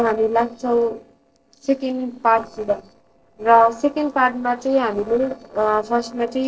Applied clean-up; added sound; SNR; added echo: neural separator model SepFormer DNS4.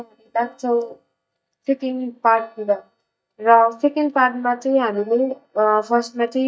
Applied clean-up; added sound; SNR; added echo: neural mask model DeepFilterNet 3.